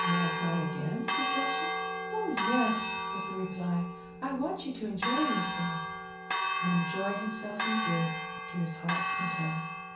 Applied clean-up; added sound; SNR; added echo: none; Church bell; 0 dB; reverberation time 0.6 s.